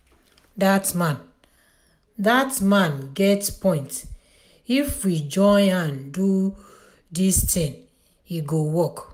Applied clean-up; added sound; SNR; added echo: none; none; none; none.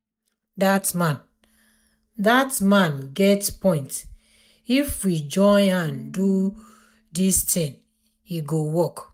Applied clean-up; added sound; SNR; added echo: neural mask model DeepFilterNet 3.